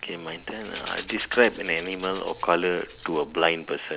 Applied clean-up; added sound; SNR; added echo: none; Rattle / Rattle (instrument); 16 dB; none.